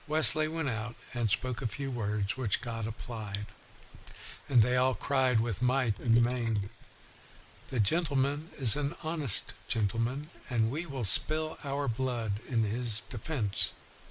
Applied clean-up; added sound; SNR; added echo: neural mask model Resemble Enhance denoiser.